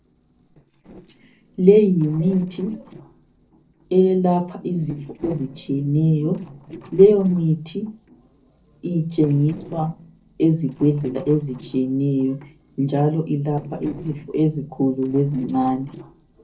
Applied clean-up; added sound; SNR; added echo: neural separator model SepFormer DNS4.